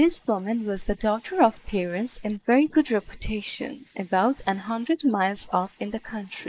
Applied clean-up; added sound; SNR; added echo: neural mask model Resemble Enhance denoiser.